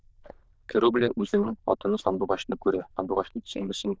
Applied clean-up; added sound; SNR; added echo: neural diffusion model UNIVERSE++.